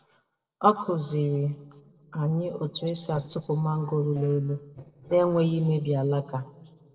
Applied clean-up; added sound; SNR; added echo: neural separator model SepFormer DNS4.